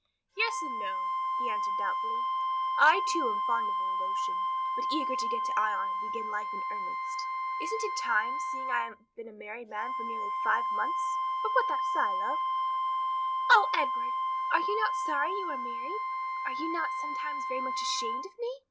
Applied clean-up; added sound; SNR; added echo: none; Wind instrument, woodwind instrument; -3 dB; none.